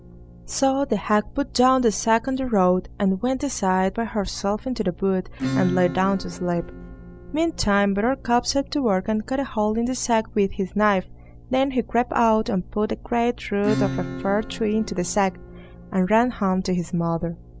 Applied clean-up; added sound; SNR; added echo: none; Acoustic guitar / Strum; 14 dB; none.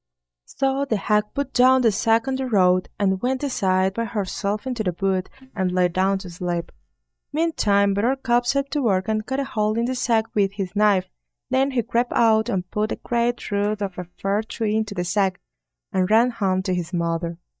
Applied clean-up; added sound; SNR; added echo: neural mask model DeepFilterNet 3.